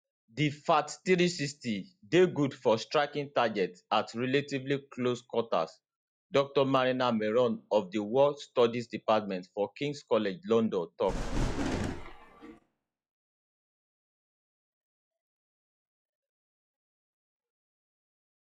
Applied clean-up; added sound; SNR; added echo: classical method log-MMSE.